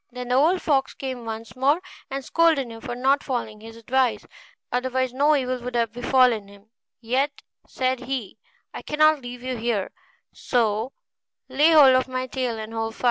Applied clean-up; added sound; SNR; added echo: none; none; none; none.